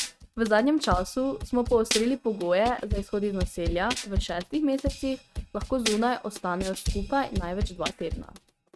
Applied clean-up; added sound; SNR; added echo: neural mask model RNNoise.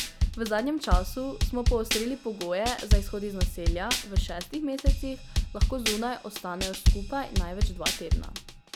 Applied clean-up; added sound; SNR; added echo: none; Drum / Drum kit; -5 dB; none.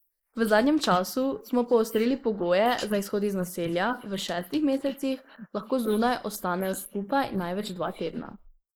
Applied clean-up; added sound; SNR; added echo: neural mask model Resemble Enhance denoiser.